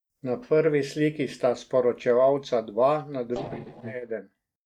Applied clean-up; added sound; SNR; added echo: neural mask model DeepFilterNet 3.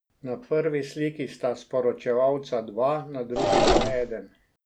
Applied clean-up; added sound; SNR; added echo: none; Engine / Mechanisms; -5 dB; none.